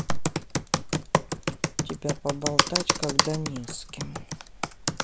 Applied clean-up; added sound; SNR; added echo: none; Computer keyboard; -4 dB; none.